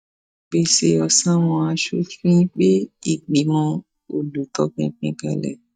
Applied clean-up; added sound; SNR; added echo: neural mask model DeepFilterNet 3.